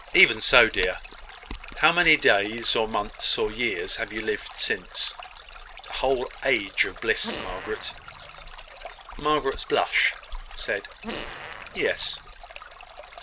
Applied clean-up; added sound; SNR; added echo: none; Stream + Fart; 15 dB; none.